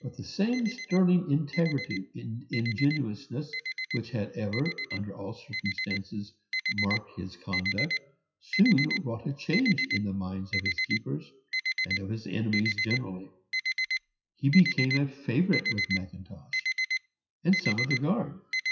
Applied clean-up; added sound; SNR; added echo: classical method WPE with log-MMSE.